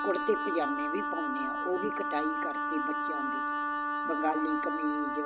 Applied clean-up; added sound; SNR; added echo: neural mask model RNNoise.